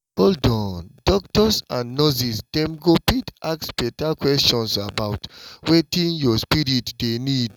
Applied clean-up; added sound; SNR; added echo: none; none; none; none.